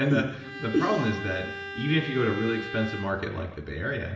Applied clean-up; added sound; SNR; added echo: none; Bowed string instrument; 10 dB; reverberation time 1.0 s.